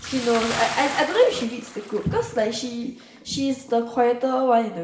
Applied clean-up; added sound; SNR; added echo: none; Bathtub (filling or washing) / Splash, splatter; 13 dB; reverberation time 0.8 s.